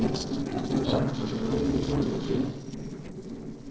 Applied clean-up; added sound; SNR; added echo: neural separator model SepFormer DNS4.